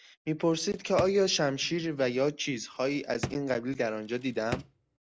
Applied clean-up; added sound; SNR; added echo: none; Drawer open or close; 12 dB; none.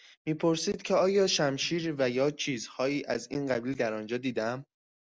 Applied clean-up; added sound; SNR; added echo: none; none; none; none.